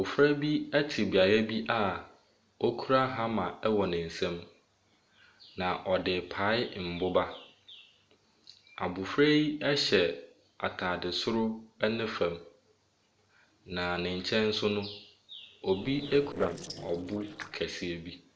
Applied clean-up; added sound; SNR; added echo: neural separator model SepFormer DNS4.